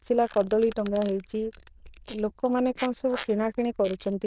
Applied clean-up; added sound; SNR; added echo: neural diffusion model UNIVERSE++.